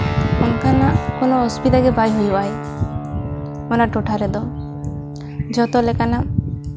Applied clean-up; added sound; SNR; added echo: none; Guitar; 9 dB; none.